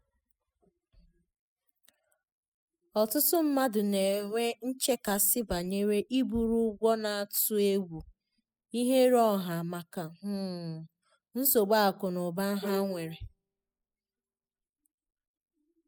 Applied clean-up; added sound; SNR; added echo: classical method spectral subtraction.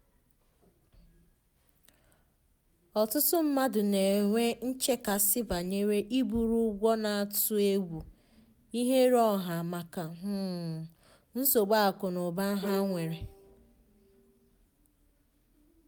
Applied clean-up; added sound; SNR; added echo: none; Bowed string instrument; 13 dB; none.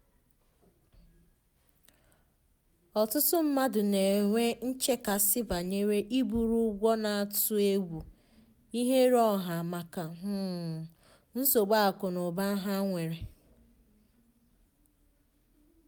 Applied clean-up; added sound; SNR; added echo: none; none; none; none.